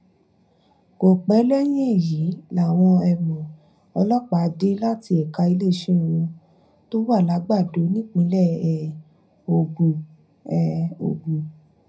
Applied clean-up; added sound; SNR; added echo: none; none; none; reverberation time 0.4 s.